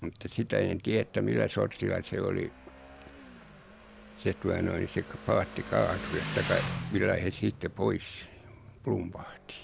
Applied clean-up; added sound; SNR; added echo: none; Motorcycle; 11 dB; none.